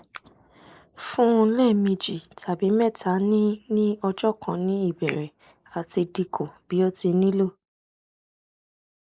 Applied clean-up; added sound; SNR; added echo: neural mask model Resemble Enhance denoiser.